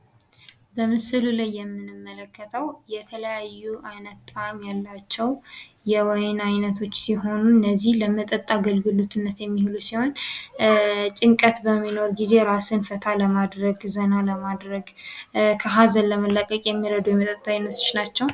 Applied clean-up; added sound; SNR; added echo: none; none; none; none.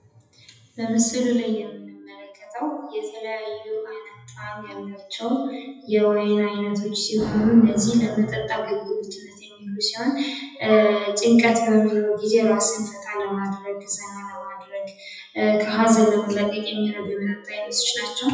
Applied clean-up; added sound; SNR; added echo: classical method WPE with log-MMSE.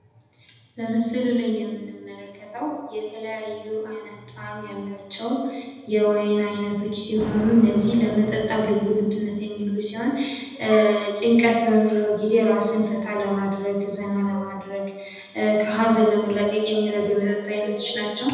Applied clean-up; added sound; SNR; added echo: none; Thunder; 20 dB; reverberation time 1.0 s.